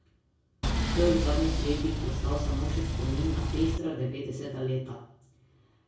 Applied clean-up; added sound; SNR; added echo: none; Engine; -4 dB; reverberation time 0.6 s.